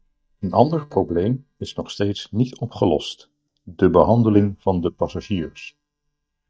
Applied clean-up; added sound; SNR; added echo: neural mask model DeepFilterNet 3.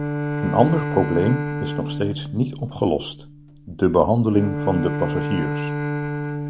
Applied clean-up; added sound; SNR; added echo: none; Bowed string instrument; 4 dB; none.